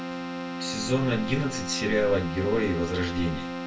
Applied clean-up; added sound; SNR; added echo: none; Keyboard (musical); 6 dB; reverberation time 0.2 s.